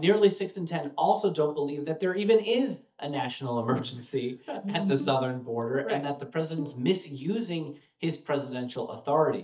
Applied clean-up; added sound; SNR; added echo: neural mask model DeepFilterNet 3.